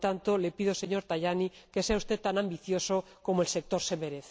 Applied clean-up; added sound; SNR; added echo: none; none; none; none.